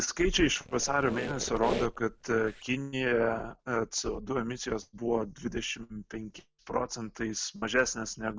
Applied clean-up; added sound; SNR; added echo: none; Squeak; 7 dB; none.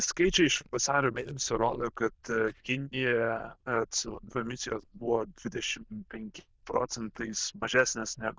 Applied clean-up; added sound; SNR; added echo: neural diffusion model UNIVERSE++.